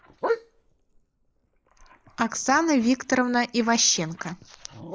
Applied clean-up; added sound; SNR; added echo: neural mask model Resemble Enhance denoiser.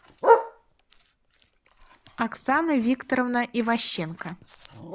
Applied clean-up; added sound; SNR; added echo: none; Bark; 2 dB; none.